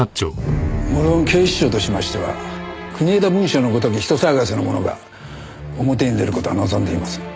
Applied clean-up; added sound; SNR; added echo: none; Snare drum; 14 dB; none.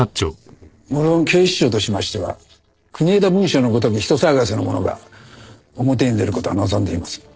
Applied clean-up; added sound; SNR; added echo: neural separator model SepFormer DNS4.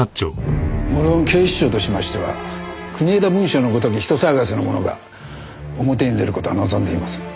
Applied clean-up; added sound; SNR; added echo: none; none; none; none.